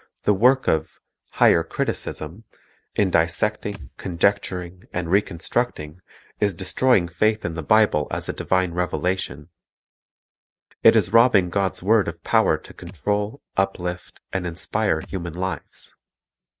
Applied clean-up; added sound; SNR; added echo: neural mask model RNNoise.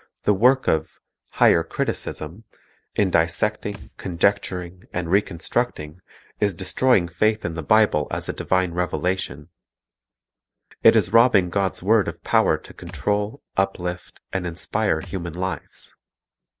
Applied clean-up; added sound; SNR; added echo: neural separator model SepFormer DNS4.